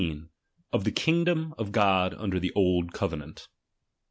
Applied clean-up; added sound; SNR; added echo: none; none; none; none.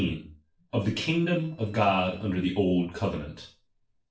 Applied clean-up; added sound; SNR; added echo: neural separator model SepFormer DNS4.